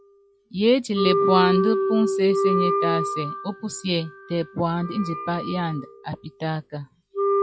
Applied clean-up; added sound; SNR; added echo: classical method log-MMSE.